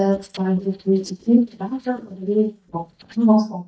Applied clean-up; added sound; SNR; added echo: neural mask model DeepFilterNet 3.